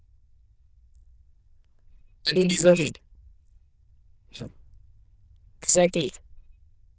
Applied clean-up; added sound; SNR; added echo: neural diffusion model UNIVERSE++.